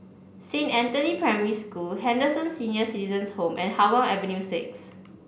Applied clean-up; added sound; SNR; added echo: none; none; none; none.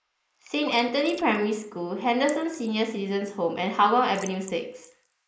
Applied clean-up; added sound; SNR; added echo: neural mask model Resemble Enhance denoiser.